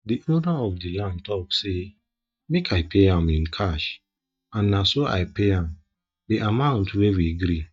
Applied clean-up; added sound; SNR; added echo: neural mask model DeepFilterNet 3.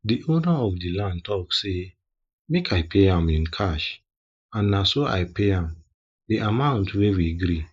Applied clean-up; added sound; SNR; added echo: neural mask model Resemble Enhance denoiser.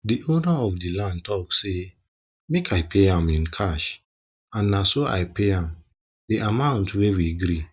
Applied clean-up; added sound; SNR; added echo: none; none; none; none.